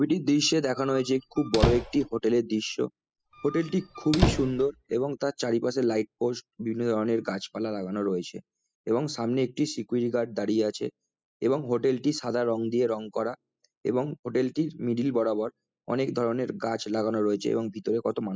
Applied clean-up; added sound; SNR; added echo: classical method spectral subtraction.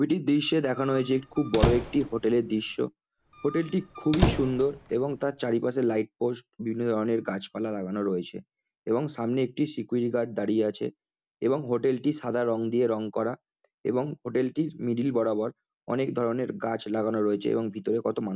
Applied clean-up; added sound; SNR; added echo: none; Squeak; 5 dB; none.